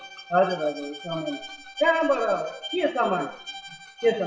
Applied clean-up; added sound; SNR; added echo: classical method WPE with log-MMSE.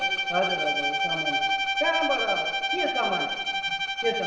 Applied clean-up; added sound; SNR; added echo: none; Bowed string instrument; -4 dB; reverberation time 1.0 s.